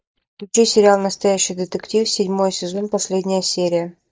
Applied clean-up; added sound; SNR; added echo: neural mask model DeepFilterNet 3.